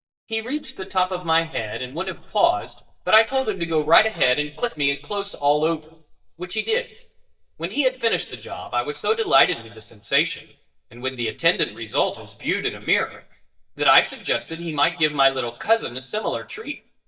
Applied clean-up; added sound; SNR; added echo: neural mask model DeepFilterNet 3.